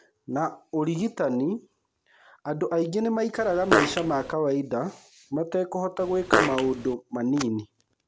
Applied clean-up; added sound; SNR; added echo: none; Fart; -1 dB; none.